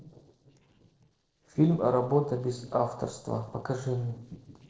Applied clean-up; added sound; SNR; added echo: neural separator model SepFormer DNS4.